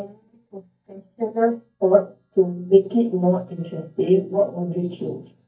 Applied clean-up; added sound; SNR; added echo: neural mask model DeepFilterNet 3.